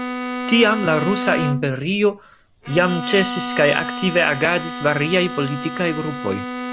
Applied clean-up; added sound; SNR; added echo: none; Bowed string instrument; 7 dB; none.